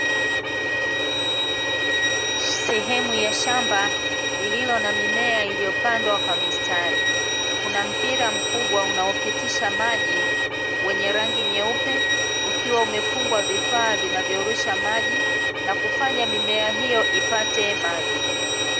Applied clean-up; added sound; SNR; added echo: none; Bowed string instrument; -4 dB; none.